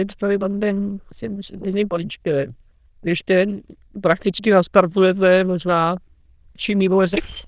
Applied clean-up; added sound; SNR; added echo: neural diffusion model UNIVERSE++.